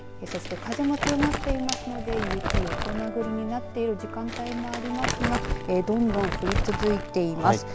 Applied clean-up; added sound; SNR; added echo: none; Crumpling, crinkling; 3 dB; none.